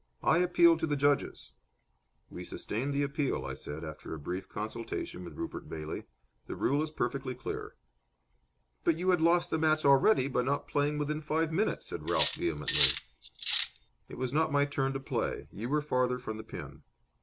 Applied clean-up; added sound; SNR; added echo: none; Cutlery, silverware; 4 dB; none.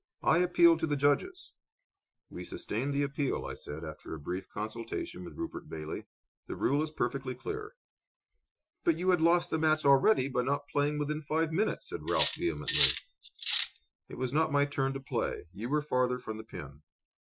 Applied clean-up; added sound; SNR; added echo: classical method Wiener filter.